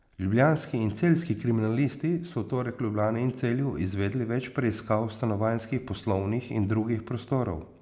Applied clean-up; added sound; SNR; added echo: none; none; none; none.